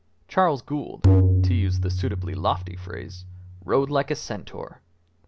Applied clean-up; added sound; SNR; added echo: none; Tabla; -5 dB; none.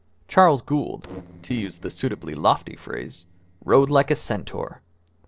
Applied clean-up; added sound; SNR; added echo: neural separator model SepFormer DNS4.